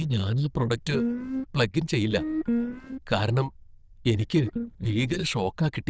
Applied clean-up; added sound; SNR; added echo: neural diffusion model UNIVERSE++.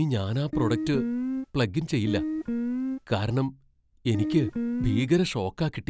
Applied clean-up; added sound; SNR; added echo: none; Guitar; 2 dB; none.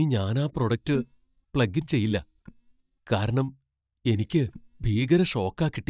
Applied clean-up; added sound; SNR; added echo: neural mask model DeepFilterNet 3.